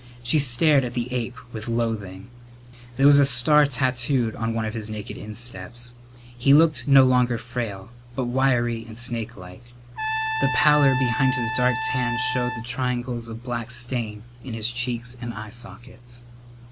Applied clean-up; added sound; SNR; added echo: none; Trumpet; 4 dB; none.